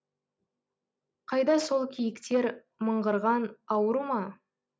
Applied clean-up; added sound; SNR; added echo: none; none; none; none.